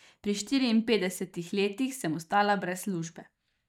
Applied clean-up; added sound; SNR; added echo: neural mask model DeepFilterNet 3.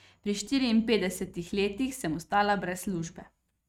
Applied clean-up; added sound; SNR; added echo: neural mask model RNNoise.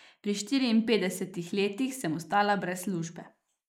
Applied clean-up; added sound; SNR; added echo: neural mask model Resemble Enhance denoiser.